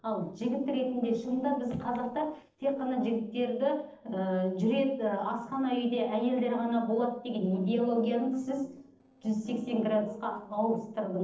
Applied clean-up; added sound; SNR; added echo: neural separator model SepFormer DNS4.